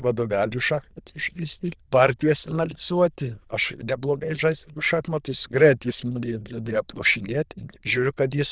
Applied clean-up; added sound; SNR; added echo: neural diffusion model UNIVERSE++.